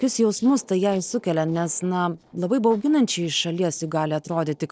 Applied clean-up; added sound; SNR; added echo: neural separator model SepFormer DNS4.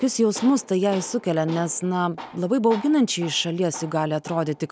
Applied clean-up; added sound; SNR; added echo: none; Tools; 18 dB; none.